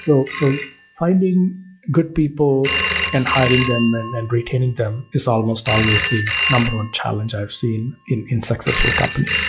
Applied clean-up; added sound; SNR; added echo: classical method log-MMSE.